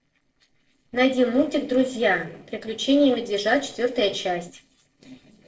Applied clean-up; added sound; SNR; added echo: neural separator model SepFormer DNS4.